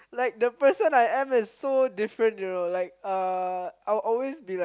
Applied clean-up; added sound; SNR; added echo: none; none; none; none.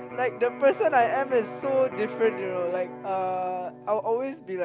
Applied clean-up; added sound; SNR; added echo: none; Electric guitar; 12 dB; none.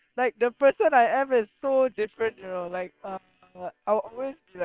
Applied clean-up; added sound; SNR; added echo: neural separator model SepFormer WHAM!.